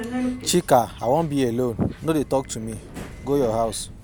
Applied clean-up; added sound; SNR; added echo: none; Subway, metro, underground; 11 dB; none.